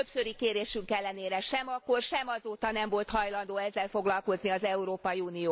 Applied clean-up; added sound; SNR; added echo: none; none; none; none.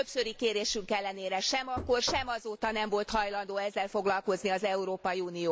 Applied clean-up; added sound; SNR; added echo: none; Knock; 11 dB; none.